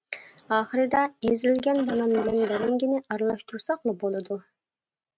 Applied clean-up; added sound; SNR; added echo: neural mask model RNNoise.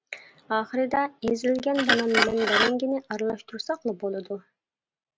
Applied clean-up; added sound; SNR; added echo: none; Glass; 0 dB; none.